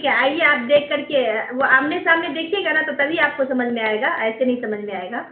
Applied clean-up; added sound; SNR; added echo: none; none; none; reverberation time 0.3 s.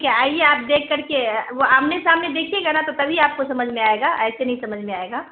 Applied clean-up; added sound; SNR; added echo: none; none; none; none.